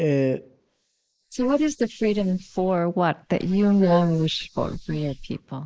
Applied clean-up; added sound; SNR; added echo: neural mask model Resemble Enhance denoiser.